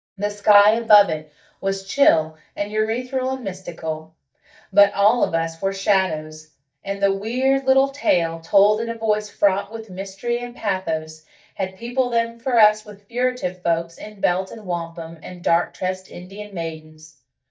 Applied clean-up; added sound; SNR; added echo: neural mask model DeepFilterNet 3.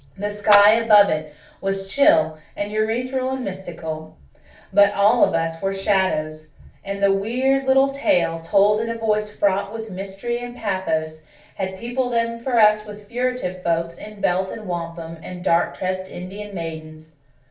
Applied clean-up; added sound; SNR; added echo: none; Splash, splatter; 9 dB; reverberation time 0.4 s.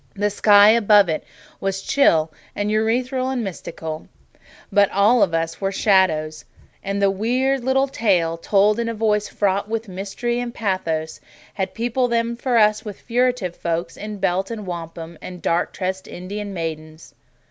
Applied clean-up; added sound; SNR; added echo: none; none; none; none.